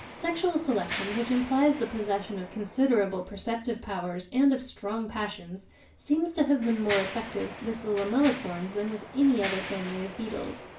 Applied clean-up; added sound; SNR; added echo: none; Mechanisms; 13 dB; reverberation time 0.3 s.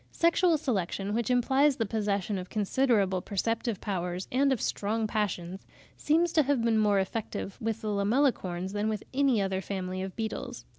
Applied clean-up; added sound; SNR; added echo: none; none; none; none.